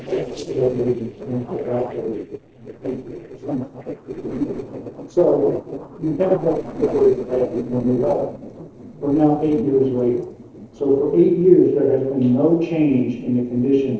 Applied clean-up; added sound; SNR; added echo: neural separator model SepFormer DNS4.